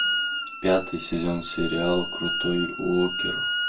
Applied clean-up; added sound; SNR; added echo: none; Wind instrument, woodwind instrument; 3 dB; reverberation time 0.2 s.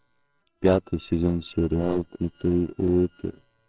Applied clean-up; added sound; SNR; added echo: neural separator model SepFormer WHAMR!.